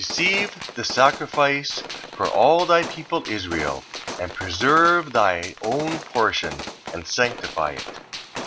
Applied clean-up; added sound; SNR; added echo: none; Gunshot, gunfire; 12 dB; none.